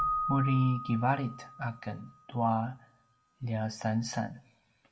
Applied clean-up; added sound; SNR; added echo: none; Keyboard (musical); 8 dB; reverberation time 0.3 s.